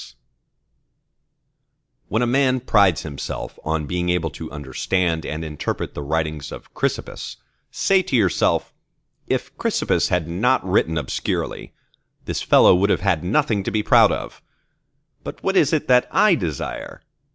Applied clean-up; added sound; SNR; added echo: none; none; none; none.